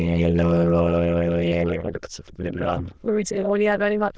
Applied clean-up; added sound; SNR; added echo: neural diffusion model UNIVERSE++.